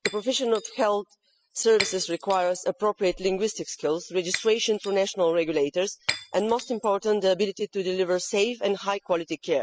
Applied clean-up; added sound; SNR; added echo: classical method spectral subtraction.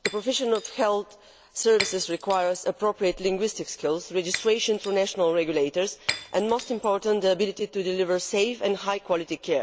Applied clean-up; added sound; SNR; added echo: none; Shatter; 13 dB; none.